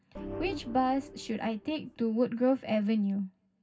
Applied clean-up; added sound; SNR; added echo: none; Organ; 12 dB; reverberation time 0.4 s.